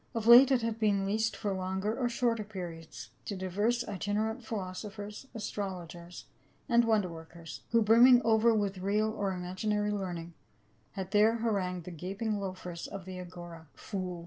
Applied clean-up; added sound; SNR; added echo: none; none; none; none.